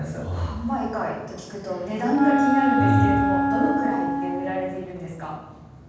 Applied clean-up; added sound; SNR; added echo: none; Wind instrument, woodwind instrument; -3 dB; reverberation time 1.2 s.